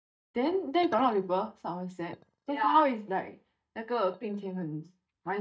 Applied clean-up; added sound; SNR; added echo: neural mask model DeepFilterNet 3.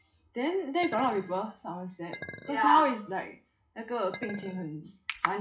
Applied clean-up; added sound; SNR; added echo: classical method WPE with log-MMSE.